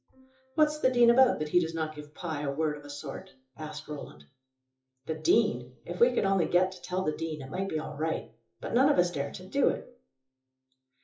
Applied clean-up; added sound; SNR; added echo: classical method WPE with log-MMSE.